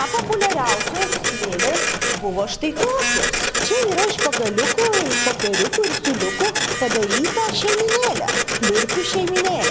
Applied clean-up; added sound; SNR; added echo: none; Printer; 0 dB; none.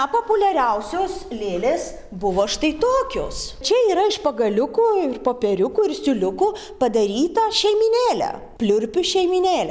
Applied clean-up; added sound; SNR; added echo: none; none; none; none.